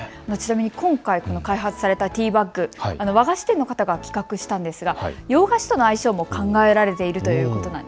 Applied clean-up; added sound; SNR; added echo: none; none; none; none.